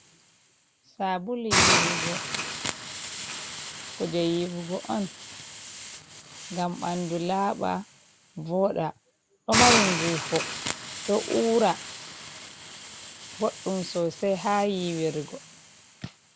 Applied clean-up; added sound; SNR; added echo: none; Hiss; 2 dB; none.